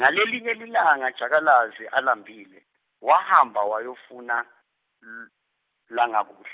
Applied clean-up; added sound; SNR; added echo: none; none; none; none.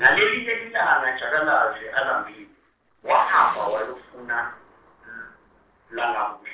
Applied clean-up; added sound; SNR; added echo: neural separator model SepFormer DNS4.